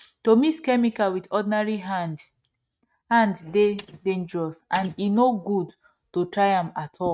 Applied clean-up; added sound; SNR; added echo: neural mask model RNNoise.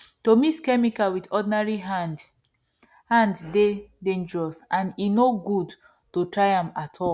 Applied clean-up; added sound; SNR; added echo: none; none; none; none.